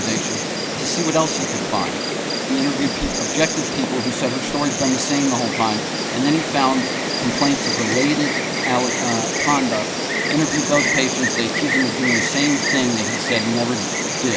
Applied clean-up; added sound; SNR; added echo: none; Insect; 0 dB; none.